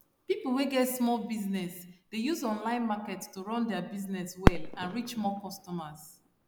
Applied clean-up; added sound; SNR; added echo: none; Fireworks; 2 dB; none.